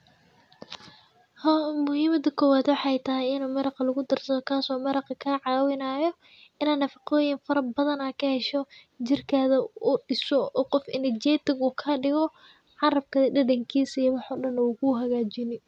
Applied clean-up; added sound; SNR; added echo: none; none; none; none.